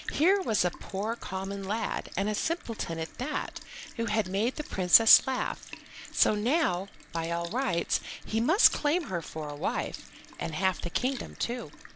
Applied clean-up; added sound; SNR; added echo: none; Sink (filling or washing) / Liquid; 18 dB; none.